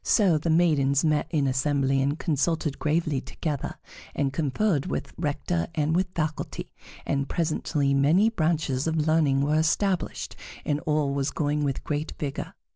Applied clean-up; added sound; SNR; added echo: none; none; none; none.